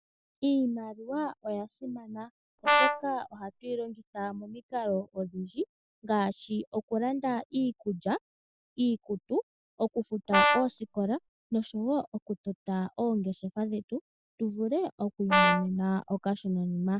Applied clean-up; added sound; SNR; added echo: none; Brass instrument; -4 dB; none.